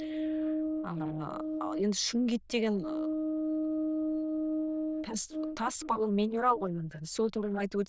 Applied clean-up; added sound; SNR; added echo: neural diffusion model UNIVERSE++.